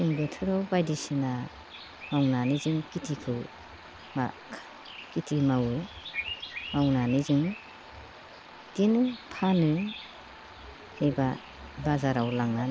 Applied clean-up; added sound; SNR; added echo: none; Bird vocalization, bird call, bird song; 15 dB; none.